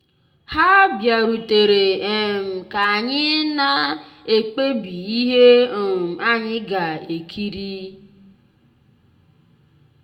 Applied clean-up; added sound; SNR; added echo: none; none; none; reverberation time 0.9 s.